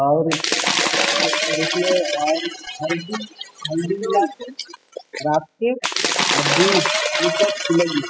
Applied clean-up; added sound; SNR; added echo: classical method spectral subtraction.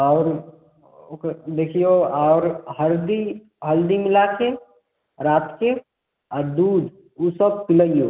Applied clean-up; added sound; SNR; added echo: none; none; none; none.